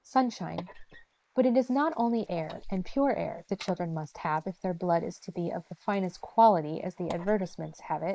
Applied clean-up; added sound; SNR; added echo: neural mask model Resemble Enhance denoiser.